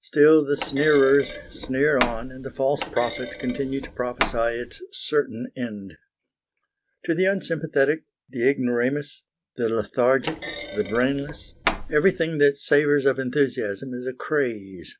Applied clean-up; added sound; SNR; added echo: none; Thump, thud; 8 dB; none.